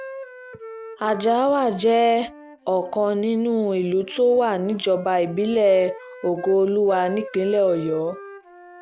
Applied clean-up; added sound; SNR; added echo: none; Wind instrument, woodwind instrument; 18 dB; none.